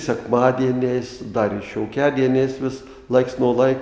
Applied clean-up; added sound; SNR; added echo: none; none; none; none.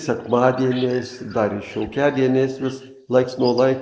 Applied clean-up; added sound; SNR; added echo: neural mask model Resemble Enhance denoiser.